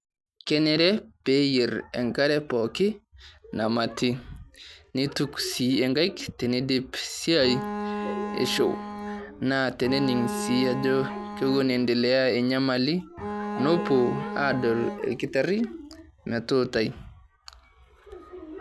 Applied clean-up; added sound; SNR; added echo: none; Bowed string instrument; 7 dB; none.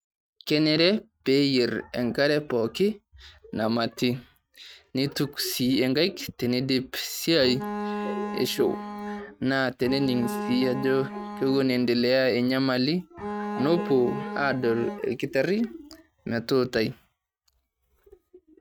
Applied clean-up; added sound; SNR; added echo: neural mask model RNNoise.